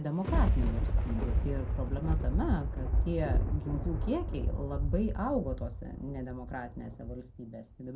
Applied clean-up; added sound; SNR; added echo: none; Thunder; -4 dB; reverberation time 0.2 s.